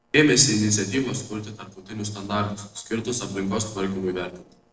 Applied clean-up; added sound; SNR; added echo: neural separator model SepFormer DNS4.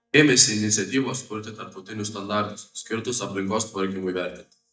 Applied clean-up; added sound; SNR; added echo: neural mask model DeepFilterNet 3.